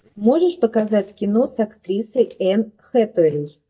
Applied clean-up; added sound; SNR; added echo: neural mask model DeepFilterNet 3.